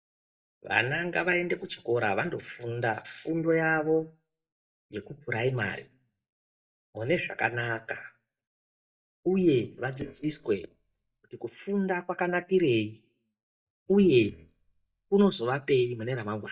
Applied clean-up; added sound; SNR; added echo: neural mask model DeepFilterNet 3.